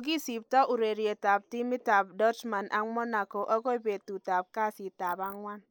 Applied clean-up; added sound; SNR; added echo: neural mask model Resemble Enhance denoiser.